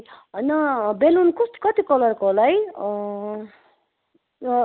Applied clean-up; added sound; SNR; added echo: none; none; none; none.